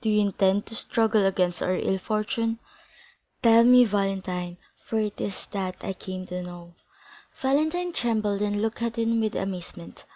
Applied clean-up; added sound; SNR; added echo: none; none; none; none.